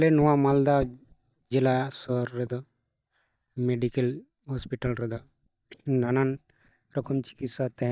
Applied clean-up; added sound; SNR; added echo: neural mask model DeepFilterNet 3.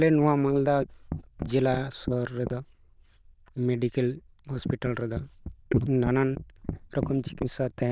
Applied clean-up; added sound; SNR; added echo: neural diffusion model UNIVERSE++.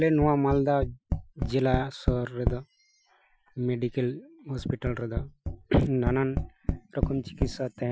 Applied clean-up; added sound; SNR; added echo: classical method Wiener filter.